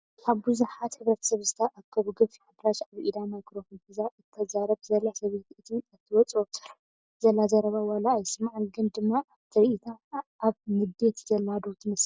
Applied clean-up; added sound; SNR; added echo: none; none; none; none.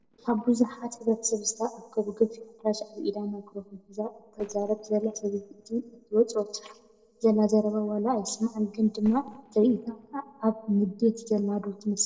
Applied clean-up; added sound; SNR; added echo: neural separator model SepFormer DNS4.